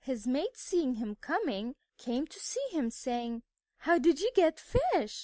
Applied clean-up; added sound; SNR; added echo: none; none; none; none.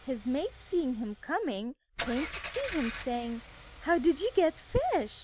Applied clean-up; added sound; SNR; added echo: none; Engine / Car; 12 dB; none.